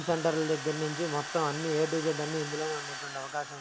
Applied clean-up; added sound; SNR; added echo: none; Drill; 8 dB; none.